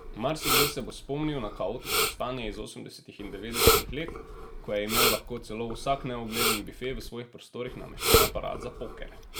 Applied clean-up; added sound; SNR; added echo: none; Respiratory sounds; -5 dB; none.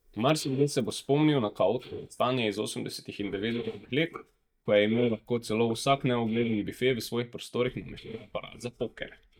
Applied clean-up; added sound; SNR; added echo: neural mask model DeepFilterNet 3.